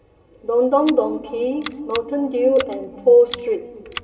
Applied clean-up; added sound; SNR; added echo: none; Scissors; 18 dB; reverberation time 2.6 s.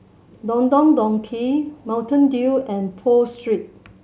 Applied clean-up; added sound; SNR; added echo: none; none; none; none.